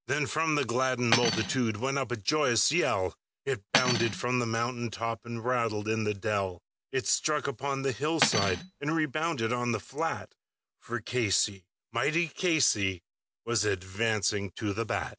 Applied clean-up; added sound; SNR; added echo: none; Cutlery, silverware; 5 dB; none.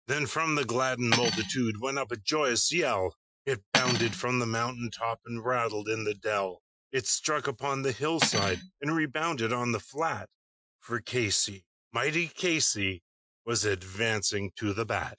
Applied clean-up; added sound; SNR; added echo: classical method Wiener filter.